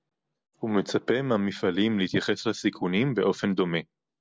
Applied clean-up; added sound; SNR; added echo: none; none; none; none.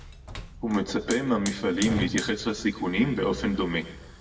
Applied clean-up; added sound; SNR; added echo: none; Hiss / Fire; 11 dB; reverberation time 0.8 s.